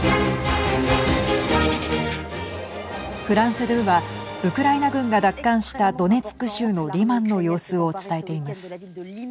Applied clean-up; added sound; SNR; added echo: none; none; none; none.